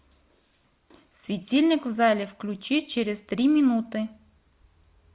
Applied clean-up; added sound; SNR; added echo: none; none; none; none.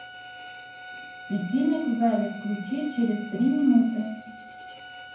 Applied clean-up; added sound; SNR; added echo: none; Bowed string instrument; 16 dB; reverberation time 0.9 s.